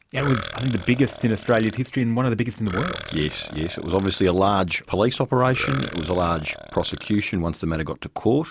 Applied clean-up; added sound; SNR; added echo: none; Burping, eructation; 13 dB; none.